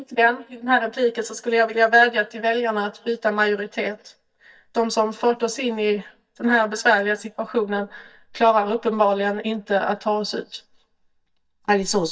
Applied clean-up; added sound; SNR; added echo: neural mask model DeepFilterNet 3.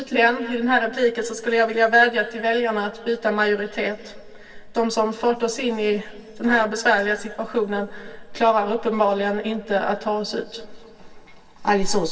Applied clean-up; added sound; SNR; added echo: none; Brass instrument; 18 dB; reverberation time 2.2 s.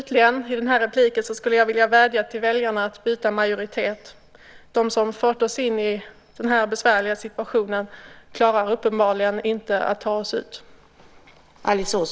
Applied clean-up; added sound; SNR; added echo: none; none; none; none.